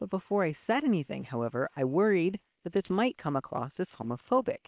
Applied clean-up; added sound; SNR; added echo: neural separator model SepFormer WHAM!.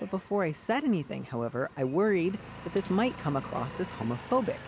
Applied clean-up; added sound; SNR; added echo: none; Engine; 15 dB; none.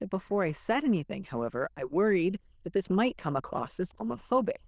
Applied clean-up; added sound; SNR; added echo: neural diffusion model UNIVERSE++.